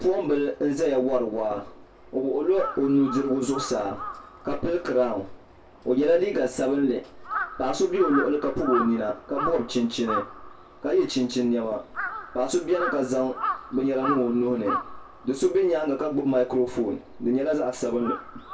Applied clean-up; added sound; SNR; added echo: none; Crow; 11 dB; reverberation time 0.2 s.